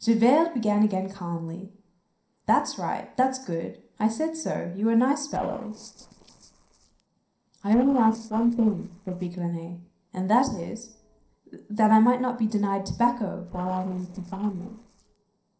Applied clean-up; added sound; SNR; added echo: neural separator model SepFormer DNS4.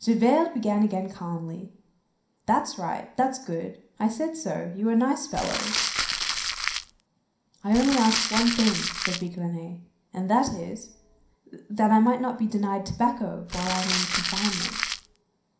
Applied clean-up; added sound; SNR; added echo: none; Crumpling, crinkling; 2 dB; reverberation time 0.5 s.